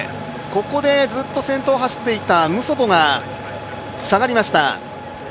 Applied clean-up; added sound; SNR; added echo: none; none; none; none.